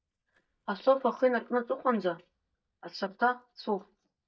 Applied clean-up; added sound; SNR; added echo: neural mask model DeepFilterNet 3.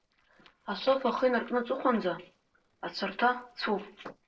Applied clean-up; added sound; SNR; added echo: neural separator model SepFormer DNS4.